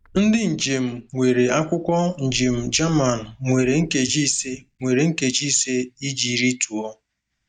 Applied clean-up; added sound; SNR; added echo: neural mask model DeepFilterNet 3.